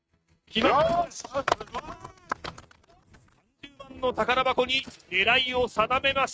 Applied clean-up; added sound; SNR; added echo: neural mask model RNNoise.